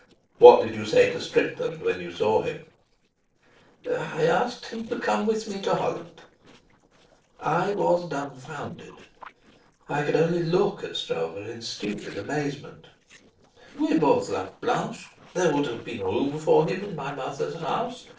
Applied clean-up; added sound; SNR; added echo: neural separator model SepFormer DNS4.